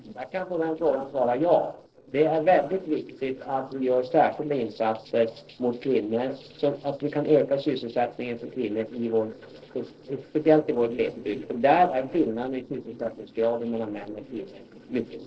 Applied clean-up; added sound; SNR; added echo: neural separator model SepFormer DNS4.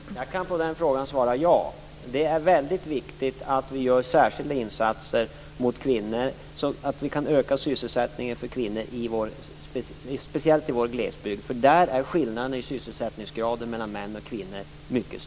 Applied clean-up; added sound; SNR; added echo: none; none; none; none.